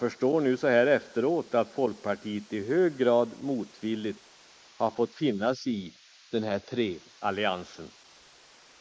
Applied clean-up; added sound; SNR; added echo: neural mask model Resemble Enhance denoiser.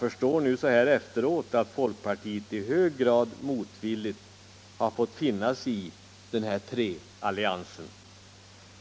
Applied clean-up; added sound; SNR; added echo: none; none; none; none.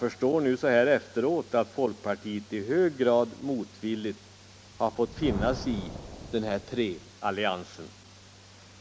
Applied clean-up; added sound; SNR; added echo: none; Thunder; 16 dB; none.